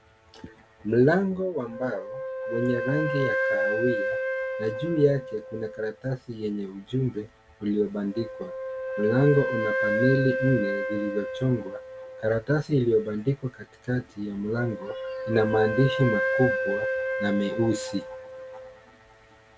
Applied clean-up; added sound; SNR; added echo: none; Wind instrument, woodwind instrument; 4 dB; none.